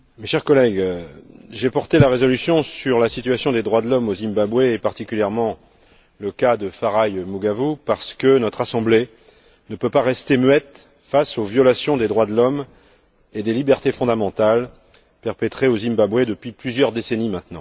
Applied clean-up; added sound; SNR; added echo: none; none; none; none.